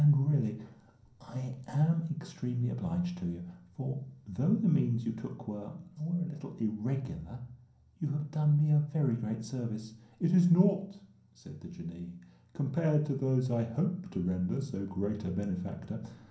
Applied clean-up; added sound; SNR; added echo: none; none; none; reverberation time 0.6 s.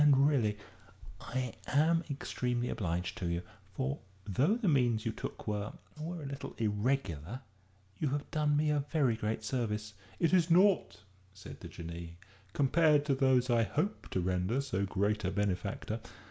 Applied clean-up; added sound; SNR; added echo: none; none; none; none.